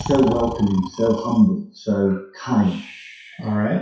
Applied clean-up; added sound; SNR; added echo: classical method WPE with log-MMSE.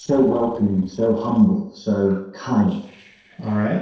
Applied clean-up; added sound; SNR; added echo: neural separator model SepFormer DNS4.